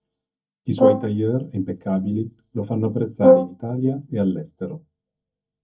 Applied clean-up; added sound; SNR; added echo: neural mask model DeepFilterNet 3.